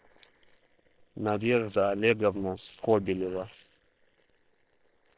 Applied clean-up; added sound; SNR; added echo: neural separator model SepFormer WHAM!.